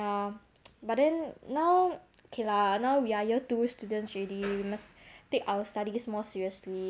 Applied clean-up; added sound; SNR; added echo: none; none; none; none.